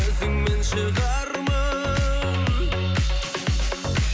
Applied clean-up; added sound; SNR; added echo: none; none; none; none.